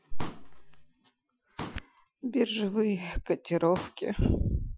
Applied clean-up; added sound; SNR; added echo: classical method Wiener filter.